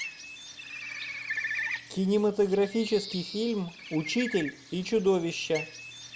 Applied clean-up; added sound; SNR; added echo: none; Bird; 9 dB; none.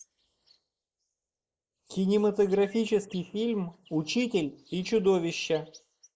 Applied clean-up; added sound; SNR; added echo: neural mask model Resemble Enhance denoiser.